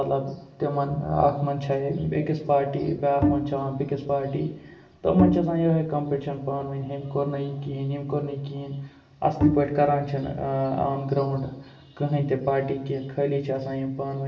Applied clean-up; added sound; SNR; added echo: none; Bowed string instrument; 3 dB; reverberation time 0.8 s.